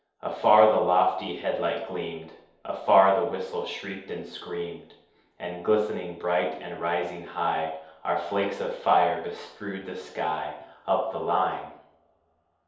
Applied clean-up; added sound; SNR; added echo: none; none; none; reverberation time 0.8 s.